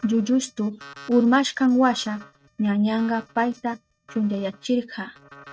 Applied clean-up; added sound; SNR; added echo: neural mask model RNNoise.